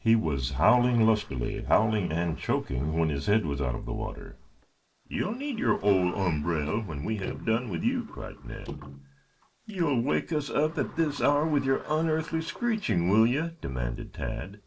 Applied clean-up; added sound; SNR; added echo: neural separator model SepFormer DNS4.